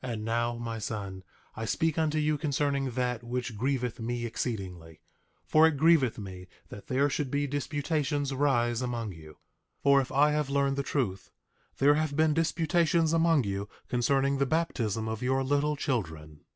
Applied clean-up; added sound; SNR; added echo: none; none; none; none.